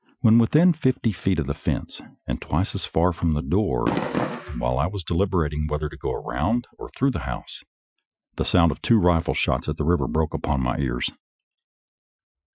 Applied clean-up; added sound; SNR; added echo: classical method Wiener filter.